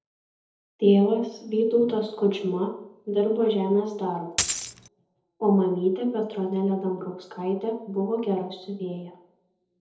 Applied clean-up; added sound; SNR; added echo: none; Coin (dropping); 2 dB; reverberation time 0.7 s.